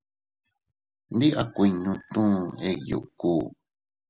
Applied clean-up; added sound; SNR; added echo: none; none; none; none.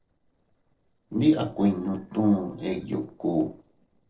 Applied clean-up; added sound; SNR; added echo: neural separator model SepFormer DNS4.